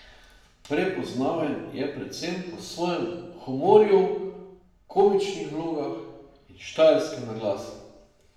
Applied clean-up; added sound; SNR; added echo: none; none; none; reverberation time 0.9 s.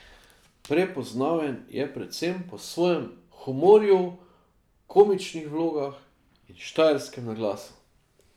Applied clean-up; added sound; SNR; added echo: none; none; none; none.